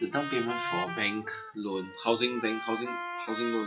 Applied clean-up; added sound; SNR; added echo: classical method WPE with log-MMSE.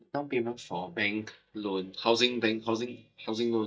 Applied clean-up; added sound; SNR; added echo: neural mask model DeepFilterNet 3.